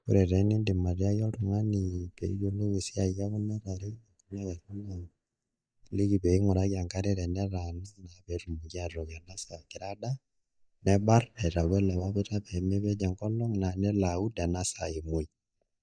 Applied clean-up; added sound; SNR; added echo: neural mask model DeepFilterNet 3.